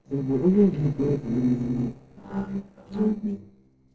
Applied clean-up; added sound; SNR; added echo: neural separator model SepFormer DNS4.